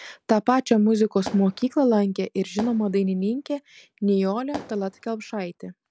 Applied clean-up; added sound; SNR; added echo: none; Fireworks; 17 dB; none.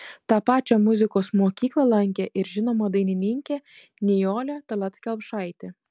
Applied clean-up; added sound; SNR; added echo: none; none; none; none.